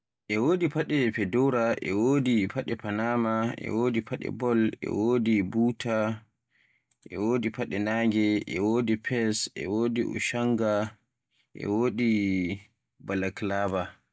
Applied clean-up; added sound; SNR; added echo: none; none; none; none.